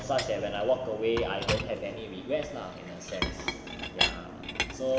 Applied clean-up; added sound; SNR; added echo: none; Chink, clink; 4 dB; reverberation time 2.0 s.